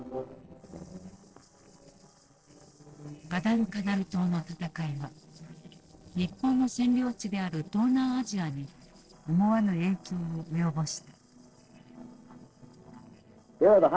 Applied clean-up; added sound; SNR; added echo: neural separator model SepFormer DNS4.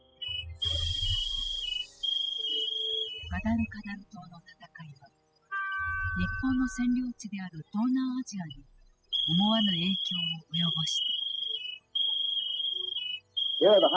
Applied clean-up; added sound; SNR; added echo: classical method spectral subtraction.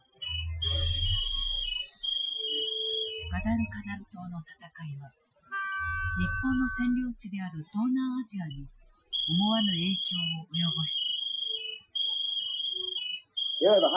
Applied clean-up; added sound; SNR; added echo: classical method Wiener filter.